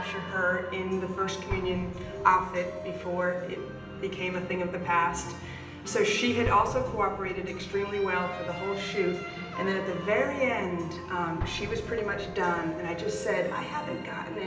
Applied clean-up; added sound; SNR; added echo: none; Explosion; 15 dB; reverberation time 0.9 s.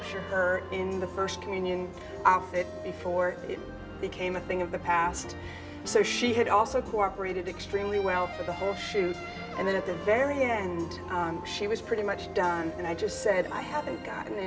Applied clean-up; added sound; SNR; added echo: none; none; none; none.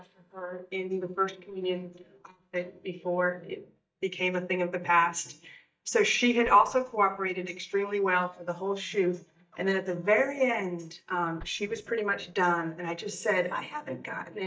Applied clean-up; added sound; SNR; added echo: neural mask model DeepFilterNet 3.